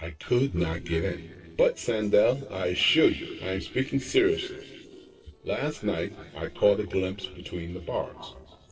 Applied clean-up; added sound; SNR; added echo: neural separator model SepFormer DNS4.